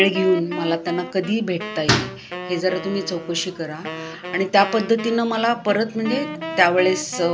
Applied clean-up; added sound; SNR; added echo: none; Wind instrument, woodwind instrument; 12 dB; none.